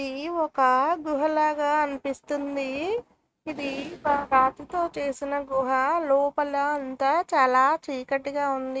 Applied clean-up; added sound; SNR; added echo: neural mask model RNNoise.